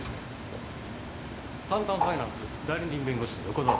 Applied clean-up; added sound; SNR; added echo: none; Bird; 1 dB; none.